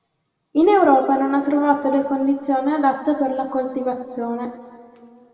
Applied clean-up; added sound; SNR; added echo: none; none; none; reverberation time 1.9 s.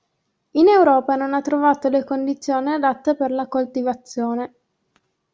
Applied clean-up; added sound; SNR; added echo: none; none; none; none.